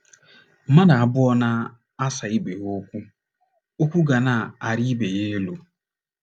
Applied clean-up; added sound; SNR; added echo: none; none; none; none.